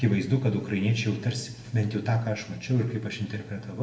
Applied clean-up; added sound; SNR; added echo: none; none; none; reverberation time 0.8 s.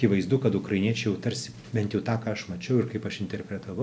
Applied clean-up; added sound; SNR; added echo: none; none; none; none.